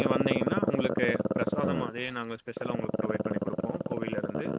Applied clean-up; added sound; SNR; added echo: none; Growling; -4 dB; none.